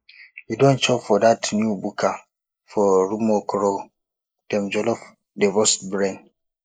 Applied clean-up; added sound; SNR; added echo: neural mask model Resemble Enhance denoiser.